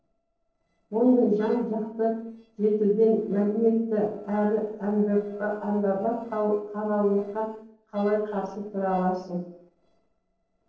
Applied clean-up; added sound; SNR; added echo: neural separator model SepFormer DNS4.